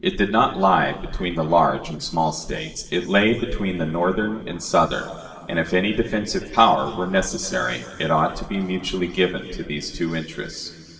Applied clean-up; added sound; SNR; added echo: neural separator model SepFormer DNS4.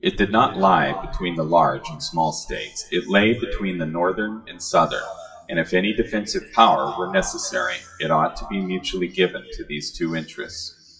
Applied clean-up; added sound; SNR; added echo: classical method WPE with log-MMSE.